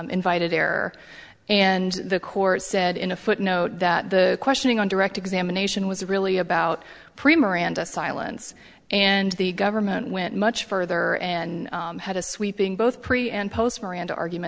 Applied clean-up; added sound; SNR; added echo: none; none; none; none.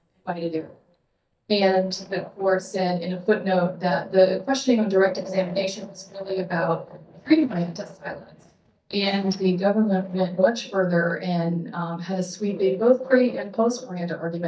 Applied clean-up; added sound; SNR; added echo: neural mask model DeepFilterNet 3.